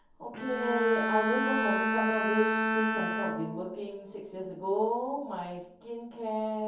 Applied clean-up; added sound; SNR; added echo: none; Bowed string instrument; 0 dB; reverberation time 0.6 s.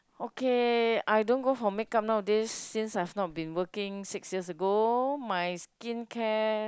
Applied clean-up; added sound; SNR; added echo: none; none; none; none.